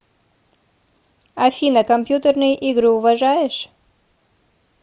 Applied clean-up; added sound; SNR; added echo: none; none; none; none.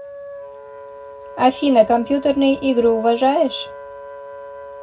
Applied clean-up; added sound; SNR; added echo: none; Wind instrument, woodwind instrument; 16 dB; reverberation time 0.4 s.